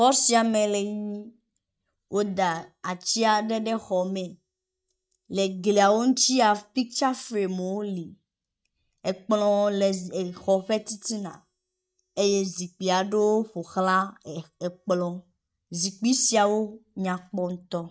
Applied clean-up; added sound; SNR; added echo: neural mask model DeepFilterNet 3.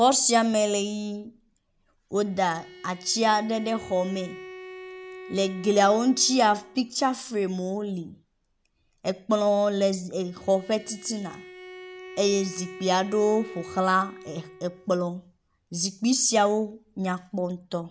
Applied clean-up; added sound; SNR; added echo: none; Bowed string instrument; 19 dB; none.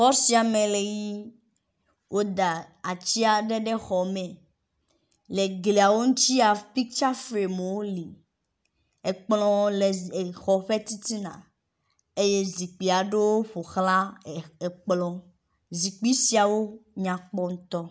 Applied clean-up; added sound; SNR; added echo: none; none; none; none.